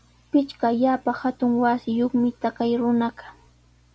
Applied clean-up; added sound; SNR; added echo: none; none; none; none.